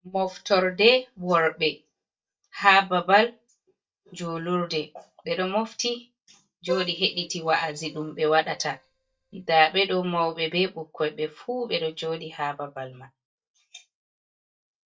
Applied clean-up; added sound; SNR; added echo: neural mask model DeepFilterNet 3.